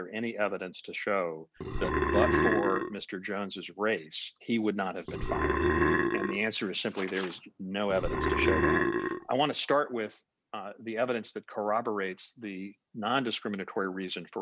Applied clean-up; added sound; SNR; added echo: none; Burping, eructation; -5 dB; none.